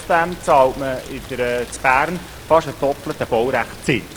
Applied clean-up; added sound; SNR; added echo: none; Rain; 17 dB; none.